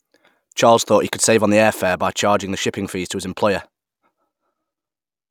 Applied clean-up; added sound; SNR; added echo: none; none; none; none.